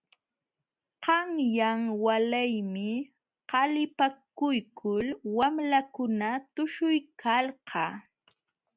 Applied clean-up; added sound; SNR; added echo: none; none; none; none.